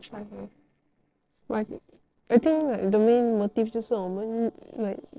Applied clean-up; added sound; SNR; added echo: neural separator model SepFormer DNS4.